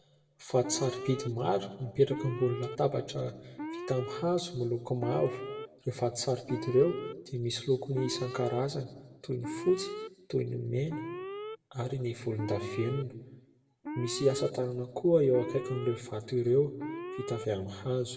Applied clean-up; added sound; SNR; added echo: none; Alarm; 10 dB; reverberation time 0.9 s.